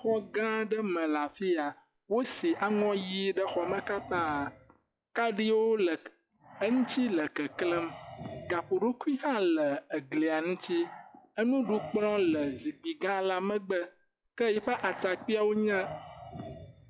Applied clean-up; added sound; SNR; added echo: classical method log-MMSE.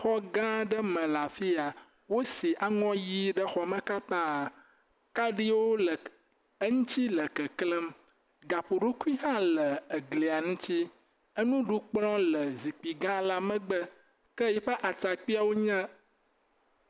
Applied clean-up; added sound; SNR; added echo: none; none; none; none.